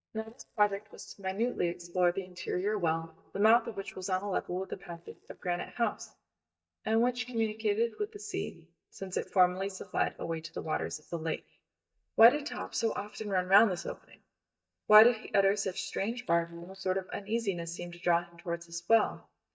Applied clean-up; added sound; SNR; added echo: neural mask model DeepFilterNet 3.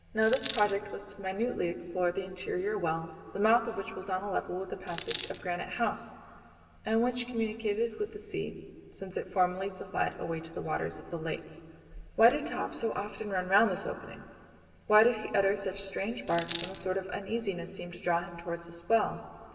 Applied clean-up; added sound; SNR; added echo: none; Coin (dropping); -2 dB; reverberation time 2.0 s.